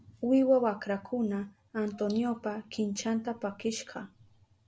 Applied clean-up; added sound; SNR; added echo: none; none; none; none.